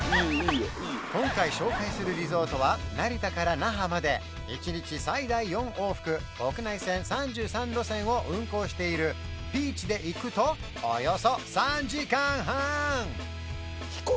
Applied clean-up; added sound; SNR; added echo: none; none; none; none.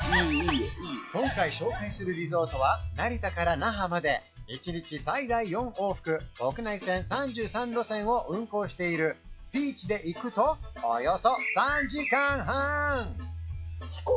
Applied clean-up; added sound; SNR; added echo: classical method log-MMSE.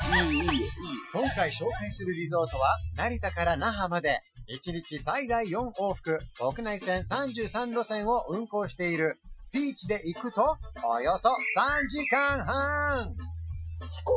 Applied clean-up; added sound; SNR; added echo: classical method Wiener filter.